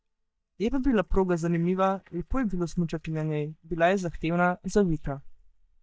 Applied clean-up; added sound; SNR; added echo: neural mask model DeepFilterNet 3.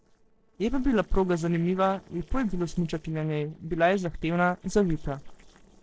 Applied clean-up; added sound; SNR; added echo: neural separator model SepFormer DNS4.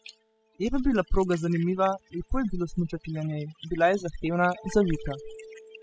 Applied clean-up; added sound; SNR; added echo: classical method spectral subtraction.